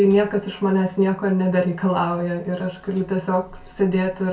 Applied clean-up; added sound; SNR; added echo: none; none; none; reverberation time 0.2 s.